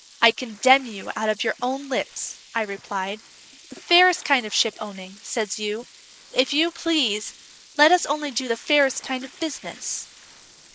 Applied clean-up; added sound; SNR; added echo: neural mask model Resemble Enhance denoiser.